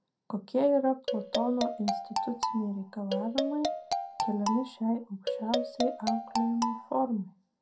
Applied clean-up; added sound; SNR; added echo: none; Marimba, xylophone; 2 dB; reverberation time 0.2 s.